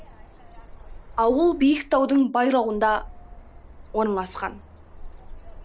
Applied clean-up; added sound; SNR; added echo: none; Bird; 17 dB; none.